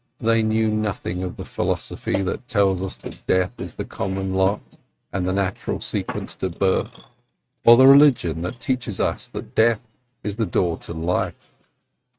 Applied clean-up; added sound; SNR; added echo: neural mask model RNNoise.